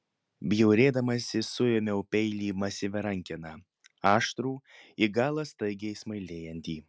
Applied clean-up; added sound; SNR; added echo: none; none; none; none.